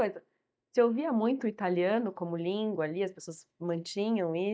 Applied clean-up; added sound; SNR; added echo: neural mask model DeepFilterNet 3.